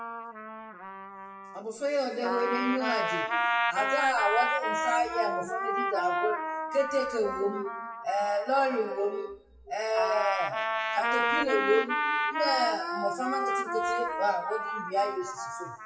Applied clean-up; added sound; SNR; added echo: classical method WPE with log-MMSE.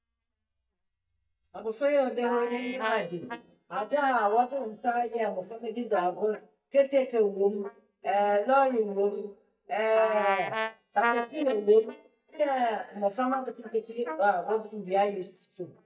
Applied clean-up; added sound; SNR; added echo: neural mask model DeepFilterNet 3.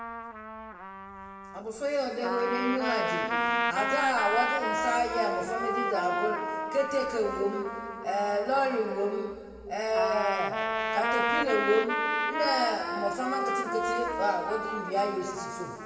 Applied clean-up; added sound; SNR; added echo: none; Trumpet; 1 dB; reverberation time 2.2 s.